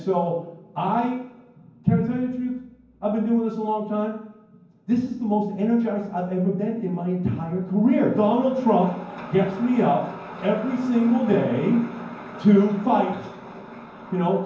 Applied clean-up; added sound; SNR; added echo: none; none; none; reverberation time 0.9 s.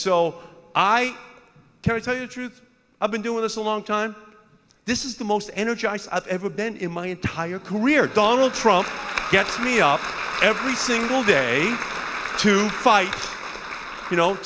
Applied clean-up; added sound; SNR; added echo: none; none; none; none.